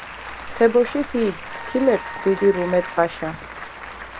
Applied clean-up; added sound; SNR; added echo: none; Wind instrument, woodwind instrument + Applause; 11 dB; none.